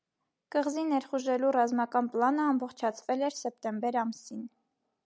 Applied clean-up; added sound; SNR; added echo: none; none; none; none.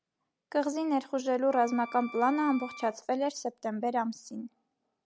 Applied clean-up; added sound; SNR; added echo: none; Wind instrument, woodwind instrument; 17 dB; none.